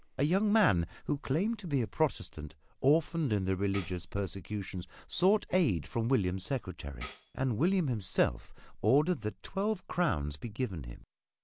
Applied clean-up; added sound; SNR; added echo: none; Tambourine; 6 dB; none.